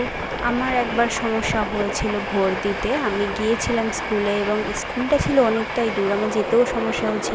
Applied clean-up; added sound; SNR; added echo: none; Train; 5 dB; none.